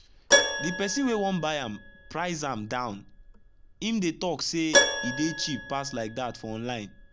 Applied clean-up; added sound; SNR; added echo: none; Keyboard (musical); 0 dB; none.